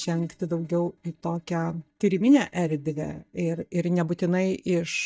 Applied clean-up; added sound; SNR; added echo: neural mask model DeepFilterNet 3.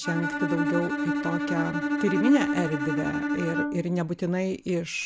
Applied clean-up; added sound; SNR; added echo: none; Bowed string instrument; 1 dB; none.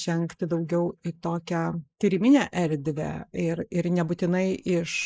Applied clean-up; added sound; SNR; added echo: neural mask model Resemble Enhance denoiser.